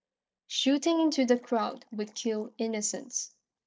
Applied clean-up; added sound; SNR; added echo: neural mask model DeepFilterNet 3.